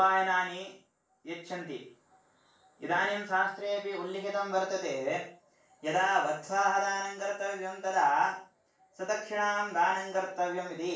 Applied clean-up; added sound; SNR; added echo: none; none; none; reverberation time 0.3 s.